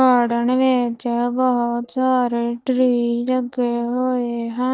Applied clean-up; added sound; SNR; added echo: neural mask model DeepFilterNet 3.